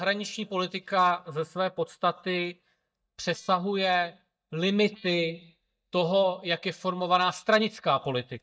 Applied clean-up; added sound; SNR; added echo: neural mask model DeepFilterNet 3.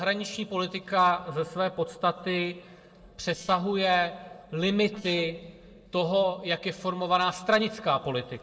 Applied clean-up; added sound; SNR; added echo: neural separator model SepFormer DNS4.